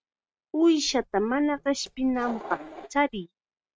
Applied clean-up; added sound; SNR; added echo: neural mask model RNNoise.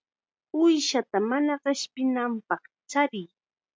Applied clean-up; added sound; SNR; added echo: none; none; none; none.